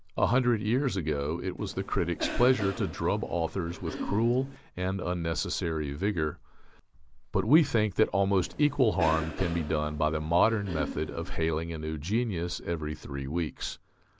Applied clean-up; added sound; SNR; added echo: none; Cough; 11 dB; none.